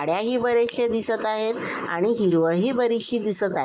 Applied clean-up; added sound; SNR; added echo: neural mask model Resemble Enhance denoiser.